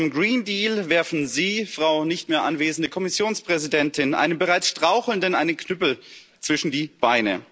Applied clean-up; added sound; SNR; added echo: none; none; none; none.